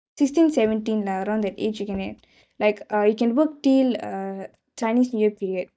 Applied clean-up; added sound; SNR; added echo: neural mask model DeepFilterNet 3.